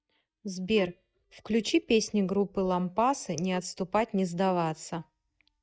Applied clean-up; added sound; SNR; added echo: neural mask model DeepFilterNet 3.